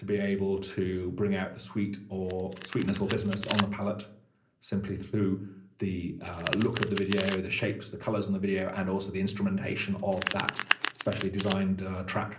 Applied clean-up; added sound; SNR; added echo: none; Domestic sounds, home sounds; 8 dB; reverberation time 0.5 s.